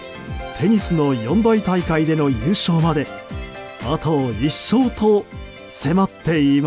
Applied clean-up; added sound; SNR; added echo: none; none; none; none.